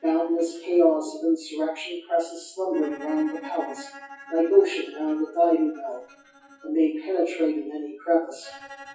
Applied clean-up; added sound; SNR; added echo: classical method WPE with log-MMSE.